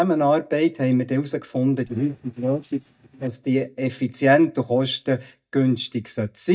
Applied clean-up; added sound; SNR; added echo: neural mask model DeepFilterNet 3.